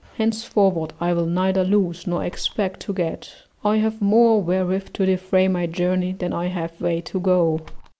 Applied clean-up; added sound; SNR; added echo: none; Bird; 13 dB; none.